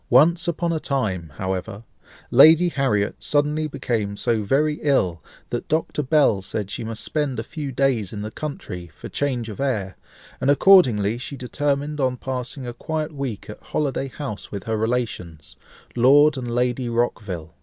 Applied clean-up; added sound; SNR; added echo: none; none; none; none.